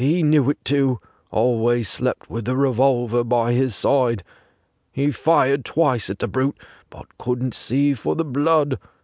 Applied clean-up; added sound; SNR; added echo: none; none; none; none.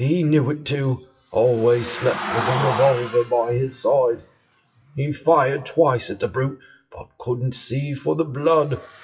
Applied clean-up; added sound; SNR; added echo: classical method WPE with log-MMSE.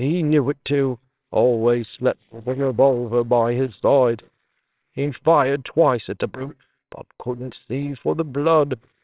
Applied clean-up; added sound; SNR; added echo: neural separator model SepFormer WHAMR!.